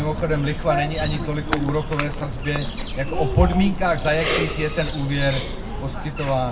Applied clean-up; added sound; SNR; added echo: none; Bird vocalization, bird call, bird song; 3 dB; reverberation time 0.3 s.